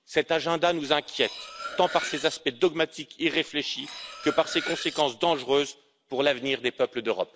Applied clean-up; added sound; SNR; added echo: none; Cutlery, silverware; 12 dB; none.